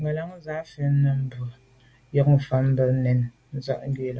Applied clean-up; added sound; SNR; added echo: none; none; none; none.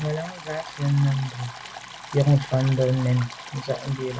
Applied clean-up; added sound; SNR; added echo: none; Stream; 14 dB; none.